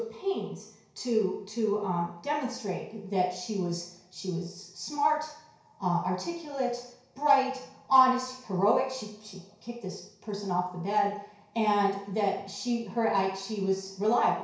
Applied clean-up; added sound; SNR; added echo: none; none; none; reverberation time 0.6 s.